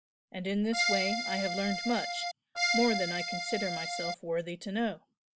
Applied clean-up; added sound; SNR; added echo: none; Accordion; -1 dB; none.